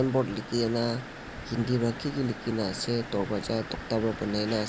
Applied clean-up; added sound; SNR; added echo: none; none; none; none.